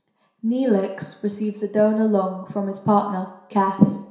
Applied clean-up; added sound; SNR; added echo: none; none; none; reverberation time 0.6 s.